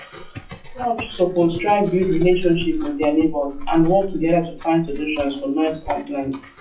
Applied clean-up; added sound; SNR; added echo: classical method WPE with log-MMSE.